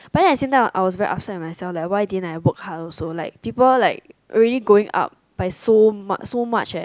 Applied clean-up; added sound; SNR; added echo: none; none; none; none.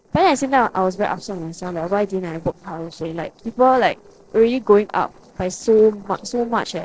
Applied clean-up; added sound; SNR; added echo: neural separator model SepFormer DNS4.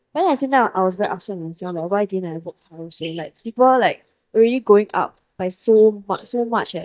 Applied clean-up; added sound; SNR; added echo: neural mask model DeepFilterNet 3.